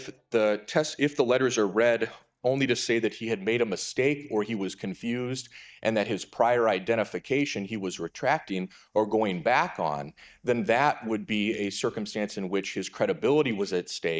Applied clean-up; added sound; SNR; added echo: neural mask model DeepFilterNet 3.